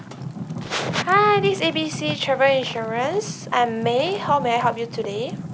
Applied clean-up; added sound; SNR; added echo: none; Fire; 10 dB; none.